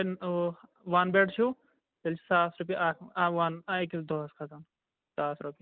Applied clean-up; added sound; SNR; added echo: none; none; none; none.